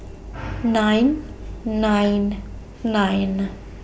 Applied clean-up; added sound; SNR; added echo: none; none; none; none.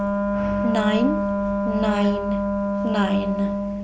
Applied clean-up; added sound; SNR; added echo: none; Wind instrument, woodwind instrument; -2 dB; none.